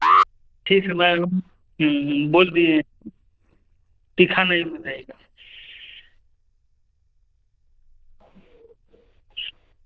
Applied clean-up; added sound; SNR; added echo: neural diffusion model UNIVERSE++.